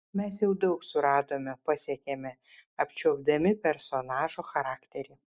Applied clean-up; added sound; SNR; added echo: none; none; none; none.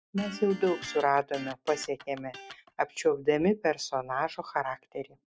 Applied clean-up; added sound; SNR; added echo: none; Electric guitar; 15 dB; none.